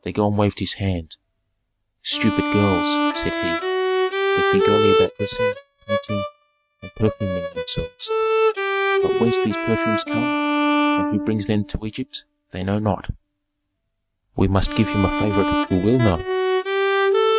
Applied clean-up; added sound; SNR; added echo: neural mask model RNNoise.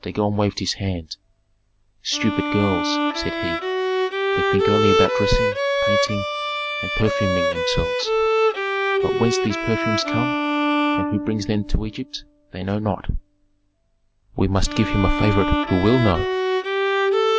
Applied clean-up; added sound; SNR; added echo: none; Bowed string instrument; -1 dB; none.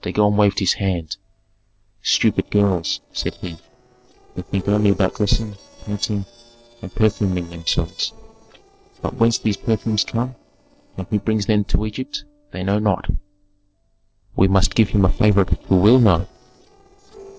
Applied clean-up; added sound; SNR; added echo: neural separator model SepFormer DNS4.